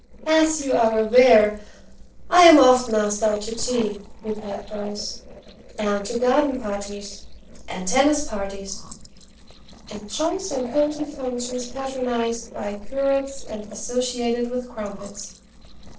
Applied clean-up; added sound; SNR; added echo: neural separator model SepFormer DNS4.